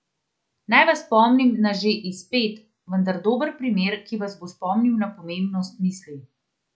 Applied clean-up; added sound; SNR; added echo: none; none; none; none.